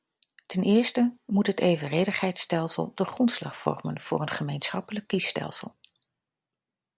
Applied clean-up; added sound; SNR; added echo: none; none; none; none.